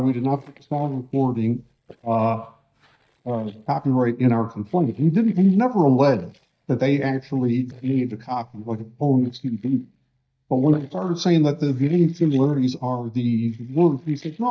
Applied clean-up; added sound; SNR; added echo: neural mask model DeepFilterNet 3.